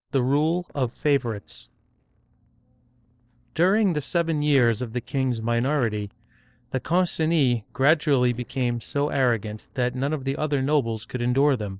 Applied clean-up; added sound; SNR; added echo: neural separator model SepFormer DNS4.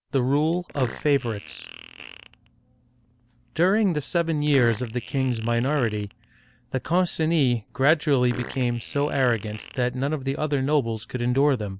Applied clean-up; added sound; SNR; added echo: none; Fart; 19 dB; none.